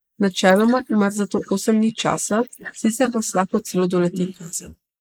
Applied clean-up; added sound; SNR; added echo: neural mask model Resemble Enhance denoiser.